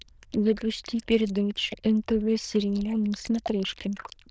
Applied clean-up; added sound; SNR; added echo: neural diffusion model UNIVERSE++.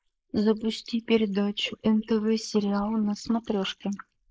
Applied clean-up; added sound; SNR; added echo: neural mask model Resemble Enhance denoiser.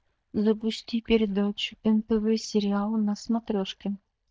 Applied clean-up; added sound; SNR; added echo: neural mask model DeepFilterNet 3.